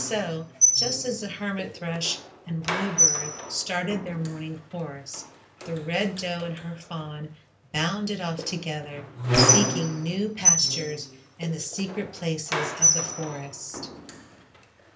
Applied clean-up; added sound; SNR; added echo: none; Squeak; -3 dB; reverberation time 0.3 s.